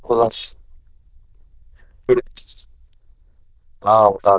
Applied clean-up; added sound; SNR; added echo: neural diffusion model UNIVERSE++.